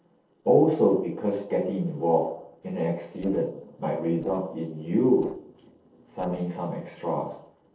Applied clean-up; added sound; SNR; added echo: neural separator model SepFormer DNS4.